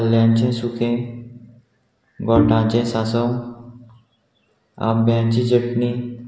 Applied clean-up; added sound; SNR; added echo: none; Bowed string instrument; 4 dB; none.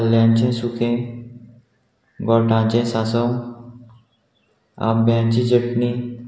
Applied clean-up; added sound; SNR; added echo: none; none; none; none.